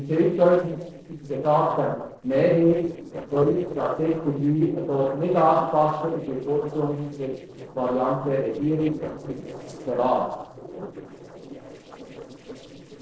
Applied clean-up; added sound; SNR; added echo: neural separator model SepFormer DNS4.